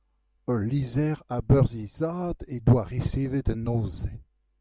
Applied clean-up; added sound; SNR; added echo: none; none; none; none.